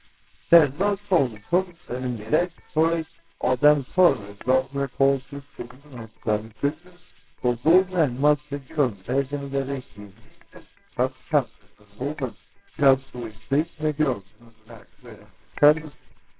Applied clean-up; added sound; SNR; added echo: neural separator model SepFormer WHAMR!.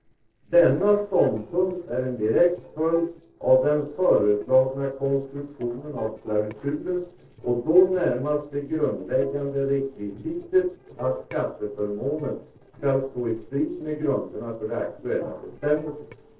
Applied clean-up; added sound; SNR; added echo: neural separator model SepFormer DNS4.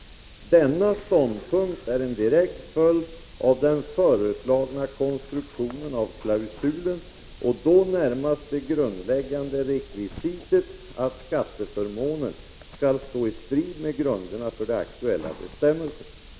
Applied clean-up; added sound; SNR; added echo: none; none; none; none.